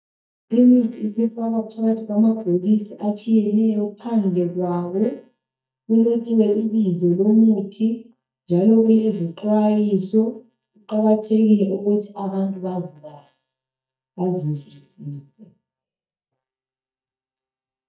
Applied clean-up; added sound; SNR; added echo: neural mask model DeepFilterNet 3.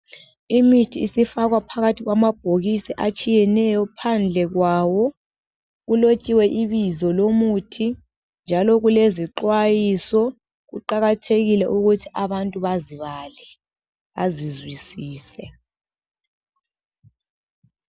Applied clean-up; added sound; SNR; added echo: none; none; none; none.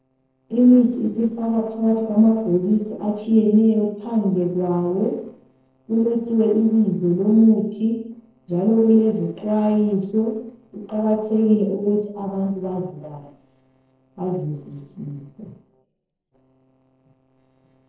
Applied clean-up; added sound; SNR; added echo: neural separator model SepFormer DNS4.